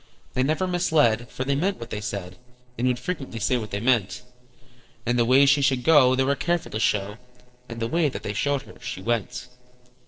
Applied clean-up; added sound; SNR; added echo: neural separator model SepFormer DNS4.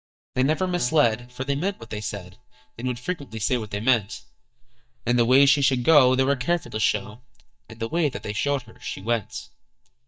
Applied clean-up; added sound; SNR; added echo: neural mask model DeepFilterNet 3.